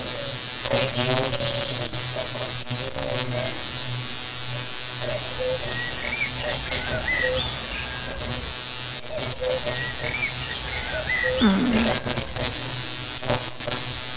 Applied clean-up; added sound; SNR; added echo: none; Bird; 2 dB; none.